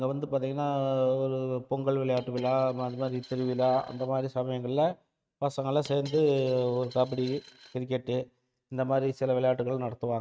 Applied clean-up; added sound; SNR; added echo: neural mask model RNNoise.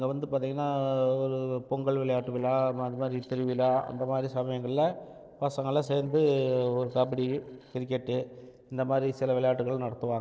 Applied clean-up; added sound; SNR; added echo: neural separator model SepFormer DNS4.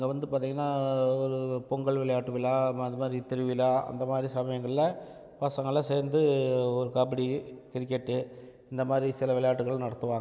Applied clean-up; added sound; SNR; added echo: none; none; none; none.